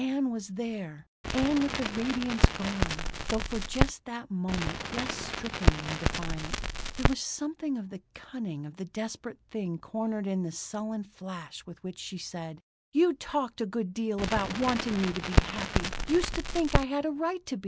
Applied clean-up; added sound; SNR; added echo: none; Crackle; -3 dB; none.